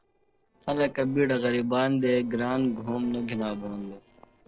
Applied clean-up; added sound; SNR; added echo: neural separator model SepFormer DNS4.